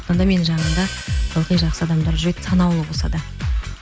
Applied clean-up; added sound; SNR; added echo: none; Hi-hat; 17 dB; none.